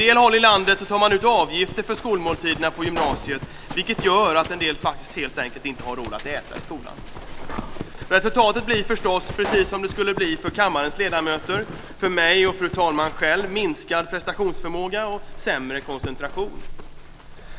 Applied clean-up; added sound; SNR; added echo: none; Explosion + Livestock, farm animals, working animals; 11 dB; none.